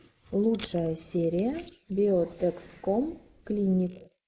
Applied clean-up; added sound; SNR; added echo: neural mask model Resemble Enhance denoiser.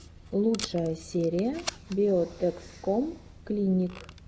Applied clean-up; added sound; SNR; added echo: none; Packing tape, duct tape; 16 dB; none.